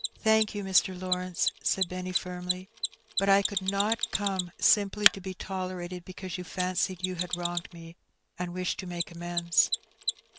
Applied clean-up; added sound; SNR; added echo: none; Mechanisms; 4 dB; none.